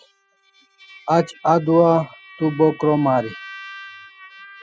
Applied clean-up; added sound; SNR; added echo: classical method spectral subtraction.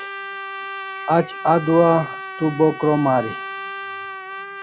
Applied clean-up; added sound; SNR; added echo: none; Trumpet; 10 dB; none.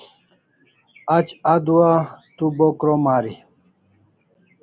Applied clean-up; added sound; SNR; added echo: none; none; none; none.